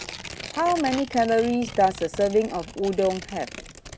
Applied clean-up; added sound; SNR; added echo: none; Tearing; 13 dB; none.